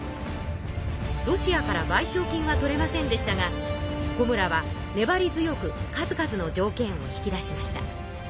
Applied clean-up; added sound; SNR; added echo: none; none; none; none.